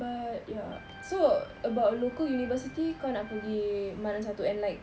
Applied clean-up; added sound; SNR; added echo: none; Organ; 18 dB; none.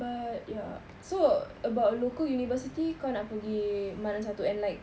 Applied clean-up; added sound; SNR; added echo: none; none; none; none.